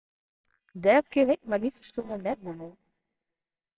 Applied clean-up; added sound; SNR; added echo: neural separator model SepFormer WHAMR!.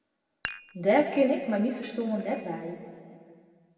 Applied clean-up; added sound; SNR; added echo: none; Dishes, pots, and pans; 17 dB; reverberation time 2.1 s.